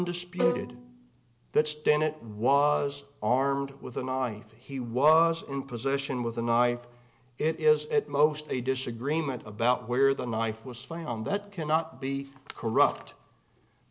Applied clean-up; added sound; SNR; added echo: none; Bowed string instrument; 4 dB; none.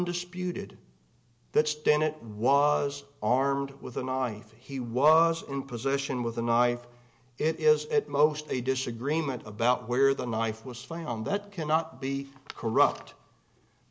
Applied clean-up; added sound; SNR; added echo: none; none; none; none.